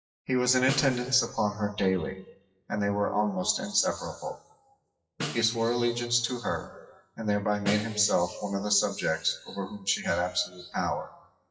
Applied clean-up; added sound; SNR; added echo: classical method WPE with log-MMSE.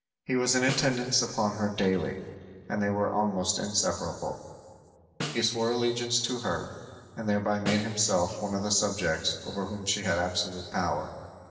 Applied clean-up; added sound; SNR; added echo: none; Snare drum; 12 dB; reverberation time 2.3 s.